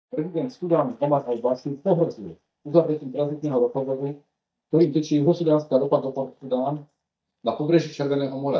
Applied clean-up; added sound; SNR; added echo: neural mask model DeepFilterNet 3.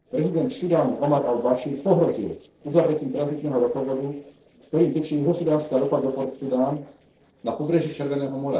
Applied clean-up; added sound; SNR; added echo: neural separator model SepFormer DNS4.